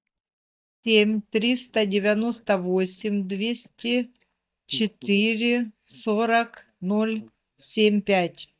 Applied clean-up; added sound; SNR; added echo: neural mask model DeepFilterNet 3.